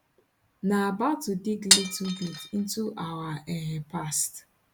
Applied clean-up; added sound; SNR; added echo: none; Glass; -4 dB; none.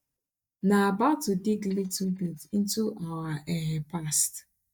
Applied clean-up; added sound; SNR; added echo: neural mask model DeepFilterNet 3.